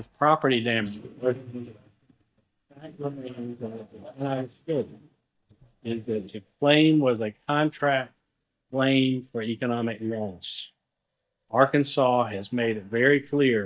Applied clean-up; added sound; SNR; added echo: neural mask model DeepFilterNet 3.